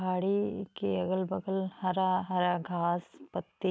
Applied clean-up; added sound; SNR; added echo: none; none; none; none.